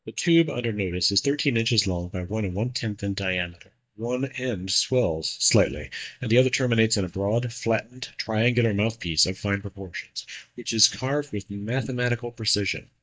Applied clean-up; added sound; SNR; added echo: neural mask model DeepFilterNet 3.